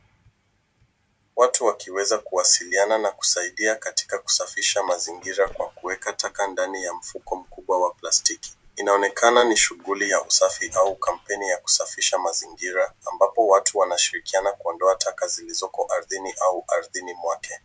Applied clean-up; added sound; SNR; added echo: none; none; none; none.